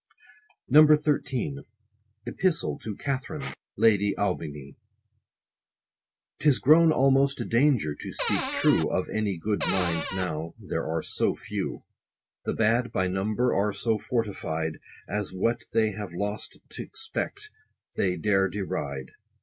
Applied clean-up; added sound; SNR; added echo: none; Cupboard open or close; 2 dB; none.